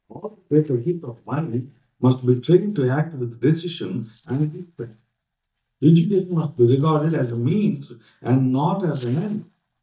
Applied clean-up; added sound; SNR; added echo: neural mask model DeepFilterNet 3.